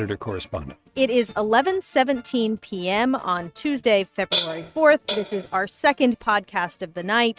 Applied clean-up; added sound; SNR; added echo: neural mask model RNNoise.